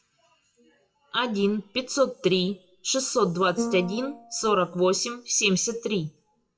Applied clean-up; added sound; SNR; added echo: classical method WPE with log-MMSE.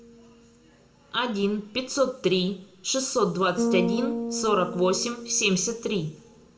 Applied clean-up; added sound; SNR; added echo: none; Bass guitar; 7 dB; reverberation time 0.5 s.